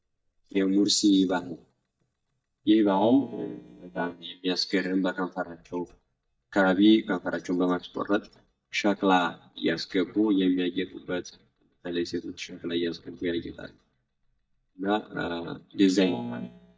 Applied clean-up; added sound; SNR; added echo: neural mask model DeepFilterNet 3.